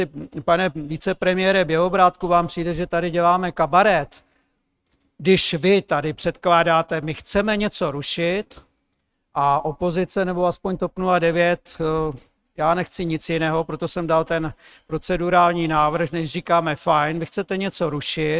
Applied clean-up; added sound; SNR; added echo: neural mask model RNNoise.